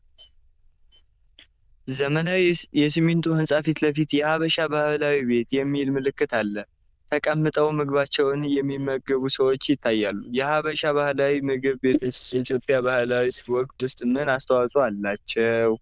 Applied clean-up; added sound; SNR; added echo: neural diffusion model UNIVERSE++.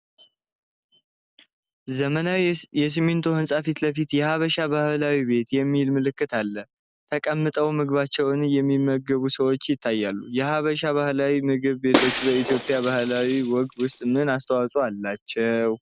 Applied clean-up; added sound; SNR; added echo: none; Shatter; 4 dB; none.